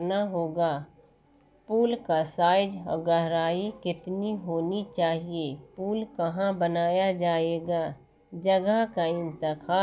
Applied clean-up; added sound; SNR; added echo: none; none; none; none.